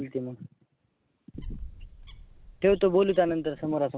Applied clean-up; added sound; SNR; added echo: none; Bird; 15 dB; none.